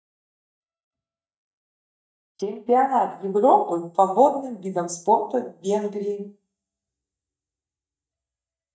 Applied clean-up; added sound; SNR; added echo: neural mask model DeepFilterNet 3.